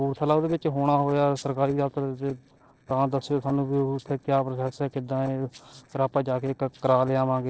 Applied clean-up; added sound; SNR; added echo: neural separator model SepFormer DNS4.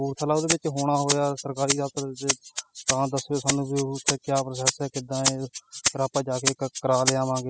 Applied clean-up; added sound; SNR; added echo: classical method spectral subtraction.